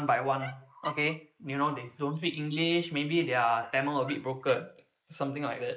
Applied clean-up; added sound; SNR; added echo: neural mask model Resemble Enhance denoiser.